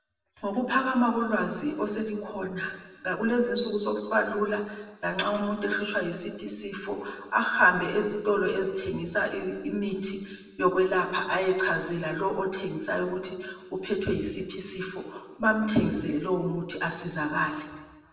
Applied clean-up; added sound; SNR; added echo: none; none; none; reverberation time 1.2 s.